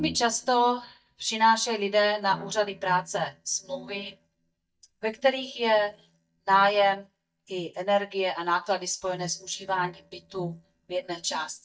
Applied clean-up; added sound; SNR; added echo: neural mask model DeepFilterNet 3.